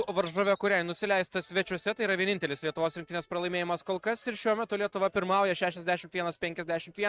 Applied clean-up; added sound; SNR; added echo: neural mask model RNNoise.